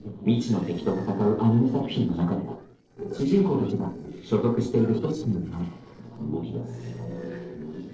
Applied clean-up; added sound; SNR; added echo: neural separator model SepFormer DNS4.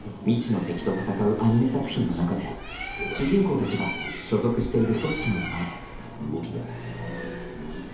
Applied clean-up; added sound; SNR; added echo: none; Bird; 11 dB; reverberation time 2.2 s.